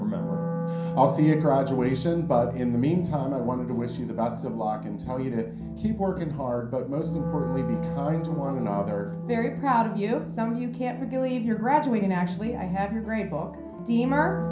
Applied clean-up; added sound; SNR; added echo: none; Wind instrument, woodwind instrument; 7 dB; reverberation time 0.6 s.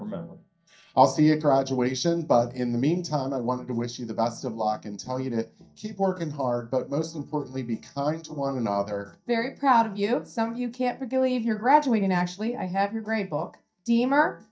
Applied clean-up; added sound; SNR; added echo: neural mask model DeepFilterNet 3.